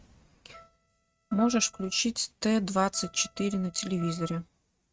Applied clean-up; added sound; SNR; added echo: neural mask model RNNoise.